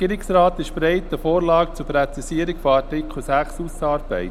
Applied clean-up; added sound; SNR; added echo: none; Bus; 11 dB; none.